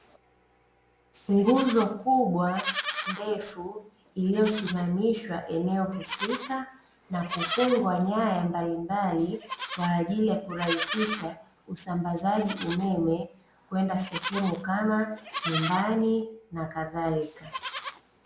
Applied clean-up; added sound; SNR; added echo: none; Livestock, farm animals, working animals; 11 dB; none.